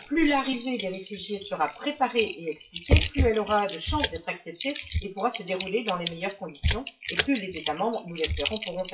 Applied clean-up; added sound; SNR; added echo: classical method WPE with log-MMSE.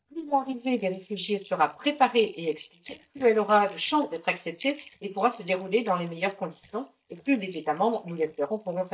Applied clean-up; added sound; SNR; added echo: neural mask model DeepFilterNet 3.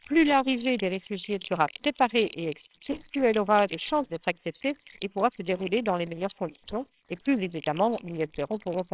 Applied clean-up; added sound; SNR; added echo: neural separator model SepFormer WHAMR!.